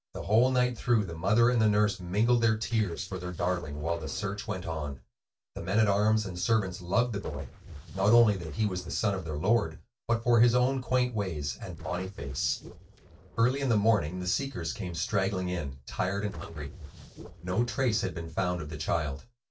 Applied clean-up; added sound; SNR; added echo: neural separator model SepFormer DNS4.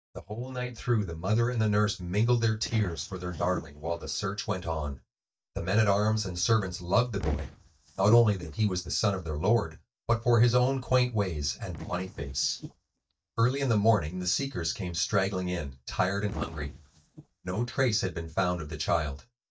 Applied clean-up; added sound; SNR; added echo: neural mask model DeepFilterNet 3.